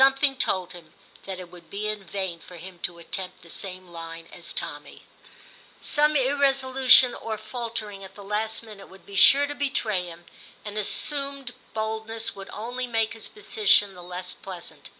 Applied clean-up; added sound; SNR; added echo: none; none; none; none.